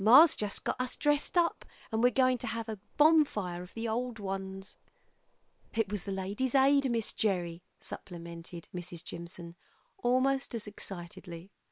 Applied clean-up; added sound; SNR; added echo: neural separator model SepFormer WHAM!.